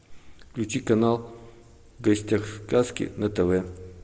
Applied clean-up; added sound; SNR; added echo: none; none; none; none.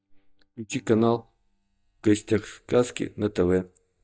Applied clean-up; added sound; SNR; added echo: neural mask model DeepFilterNet 3.